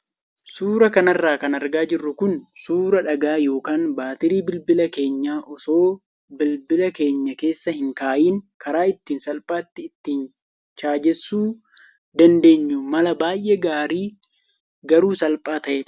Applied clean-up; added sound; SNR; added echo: none; none; none; none.